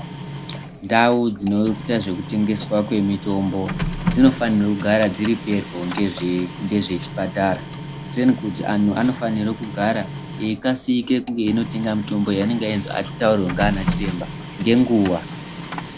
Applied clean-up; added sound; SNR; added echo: none; Printer; 9 dB; none.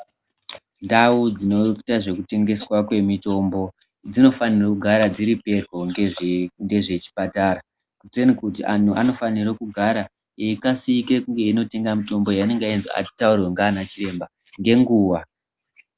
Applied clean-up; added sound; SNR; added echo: none; none; none; none.